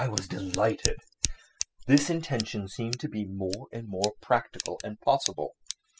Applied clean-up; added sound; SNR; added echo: classical method spectral subtraction.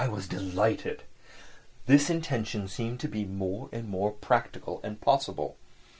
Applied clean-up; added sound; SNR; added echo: none; none; none; none.